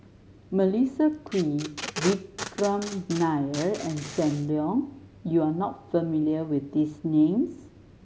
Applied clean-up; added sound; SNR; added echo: none; Packing tape, duct tape; 12 dB; none.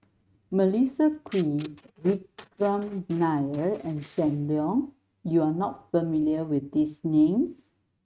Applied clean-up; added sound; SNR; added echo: neural mask model RNNoise.